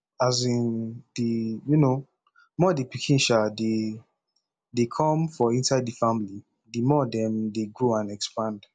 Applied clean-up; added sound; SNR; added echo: none; none; none; none.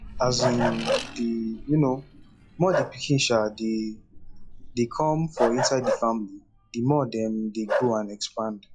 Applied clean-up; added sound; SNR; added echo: classical method log-MMSE.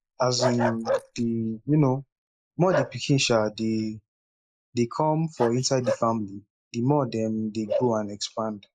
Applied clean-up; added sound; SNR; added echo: neural mask model Resemble Enhance denoiser.